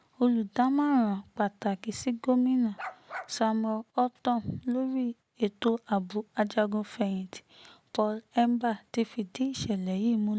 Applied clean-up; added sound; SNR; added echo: none; Bark; 13 dB; none.